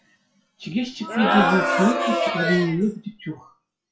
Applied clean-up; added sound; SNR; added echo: classical method WPE with log-MMSE.